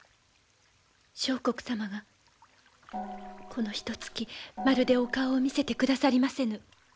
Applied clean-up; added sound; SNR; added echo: none; Gong; 12 dB; none.